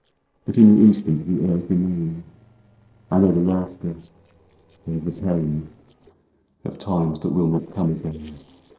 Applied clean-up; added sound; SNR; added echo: neural separator model SepFormer DNS4.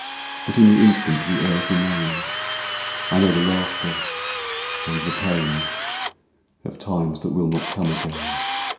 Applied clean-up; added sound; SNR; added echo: none; Drill; 5 dB; reverberation time 0.7 s.